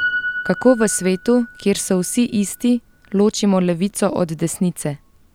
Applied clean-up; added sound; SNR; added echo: none; Piano; 12 dB; none.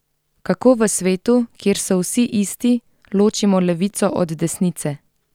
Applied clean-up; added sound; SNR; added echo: none; none; none; none.